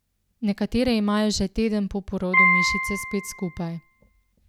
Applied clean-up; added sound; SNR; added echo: none; Piano; -2 dB; none.